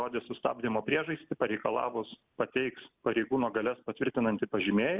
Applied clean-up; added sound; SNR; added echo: none; none; none; none.